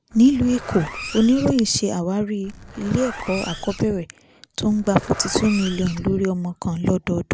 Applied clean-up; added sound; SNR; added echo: none; Zipper (clothing); 14 dB; none.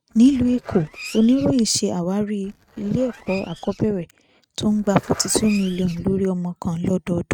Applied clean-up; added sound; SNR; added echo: neural mask model RNNoise.